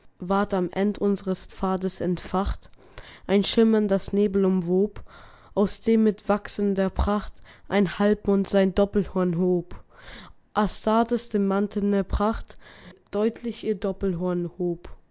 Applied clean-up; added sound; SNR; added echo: none; none; none; none.